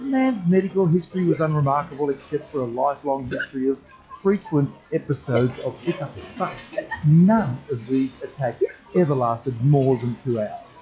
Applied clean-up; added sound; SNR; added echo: classical method log-MMSE.